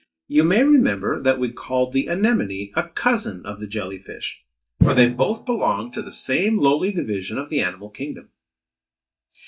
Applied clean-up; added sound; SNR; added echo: neural mask model DeepFilterNet 3.